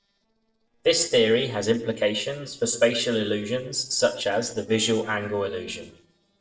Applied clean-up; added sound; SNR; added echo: neural separator model SepFormer DNS4.